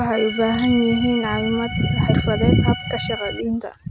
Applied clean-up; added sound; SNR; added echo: none; Organ; 9 dB; none.